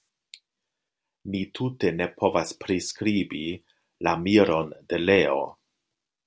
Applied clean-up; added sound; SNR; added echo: none; none; none; none.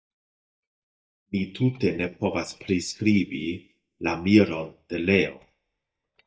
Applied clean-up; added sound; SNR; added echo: neural mask model DeepFilterNet 3.